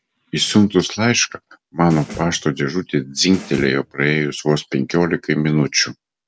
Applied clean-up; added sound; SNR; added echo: none; Snare drum; 18 dB; none.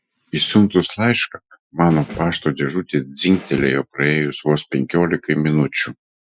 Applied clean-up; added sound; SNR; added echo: classical method Wiener filter.